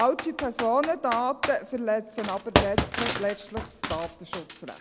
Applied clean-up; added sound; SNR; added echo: none; Computer keyboard; 3 dB; none.